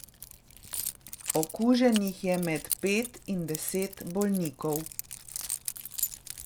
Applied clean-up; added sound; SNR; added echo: none; Keys jangling; 8 dB; none.